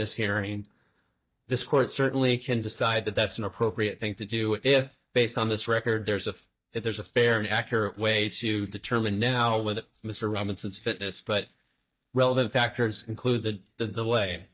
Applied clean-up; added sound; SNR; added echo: neural mask model DeepFilterNet 3.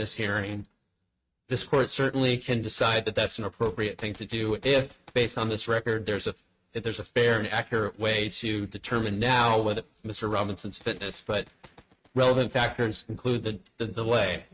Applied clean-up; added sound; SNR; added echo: neural mask model RNNoise.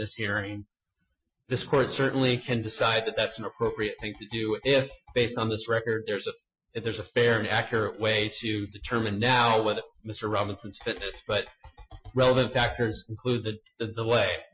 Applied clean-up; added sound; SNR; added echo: classical method Wiener filter.